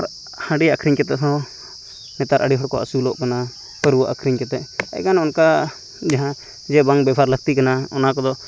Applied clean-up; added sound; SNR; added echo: none; none; none; none.